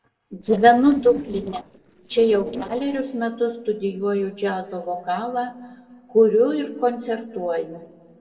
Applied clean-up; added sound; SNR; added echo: neural separator model SepFormer DNS4.